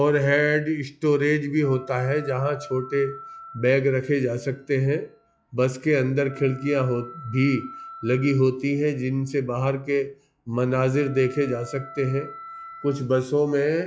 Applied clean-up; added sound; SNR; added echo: classical method log-MMSE.